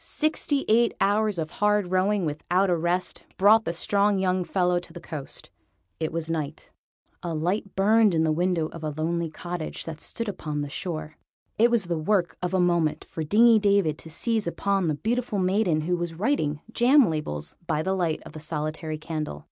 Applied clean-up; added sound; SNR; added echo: none; none; none; none.